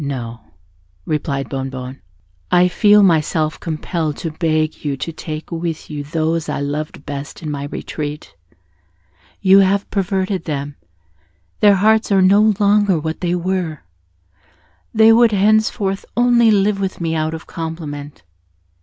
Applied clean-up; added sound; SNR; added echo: none; none; none; none.